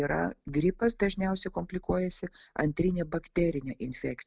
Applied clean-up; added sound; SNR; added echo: none; none; none; none.